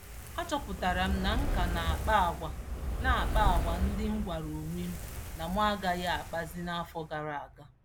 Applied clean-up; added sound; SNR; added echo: none; Fire; 1 dB; none.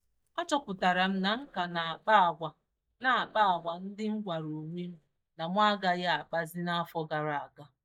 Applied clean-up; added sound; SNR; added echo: neural mask model DeepFilterNet 3.